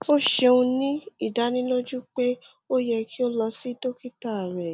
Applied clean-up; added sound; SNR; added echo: none; none; none; none.